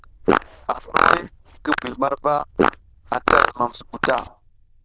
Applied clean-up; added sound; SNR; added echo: neural diffusion model UNIVERSE++.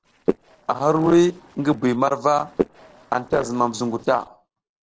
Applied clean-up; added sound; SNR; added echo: neural separator model SepFormer DNS4.